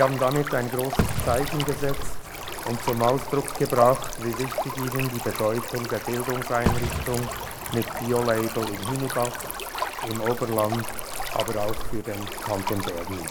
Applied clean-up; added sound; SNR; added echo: none; Fireworks + Stream; 3 dB; none.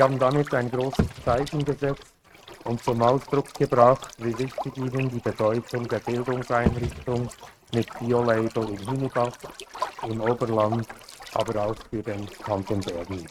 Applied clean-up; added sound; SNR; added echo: neural mask model RNNoise.